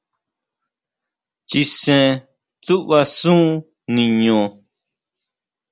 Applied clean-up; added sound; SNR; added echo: none; none; none; none.